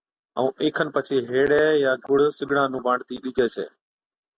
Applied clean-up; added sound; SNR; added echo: none; none; none; none.